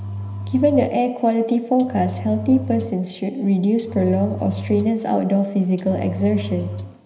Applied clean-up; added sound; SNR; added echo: none; Engine; 11 dB; reverberation time 0.9 s.